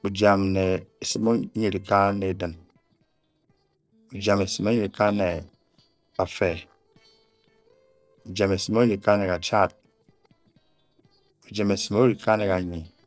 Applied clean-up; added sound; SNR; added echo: neural separator model SepFormer DNS4.